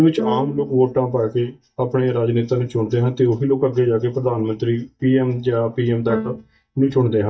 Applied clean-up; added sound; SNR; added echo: neural mask model DeepFilterNet 3.